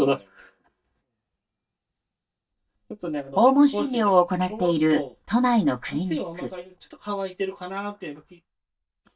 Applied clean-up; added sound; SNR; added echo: neural mask model DeepFilterNet 3.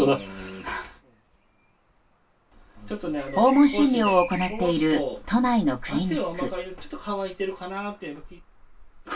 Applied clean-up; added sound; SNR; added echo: none; Bird vocalization, bird call, bird song; 19 dB; reverberation time 0.1 s.